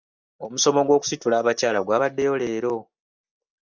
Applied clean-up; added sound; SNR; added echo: neural mask model DeepFilterNet 3.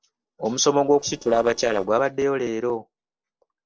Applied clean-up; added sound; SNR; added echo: neural separator model SepFormer DNS4.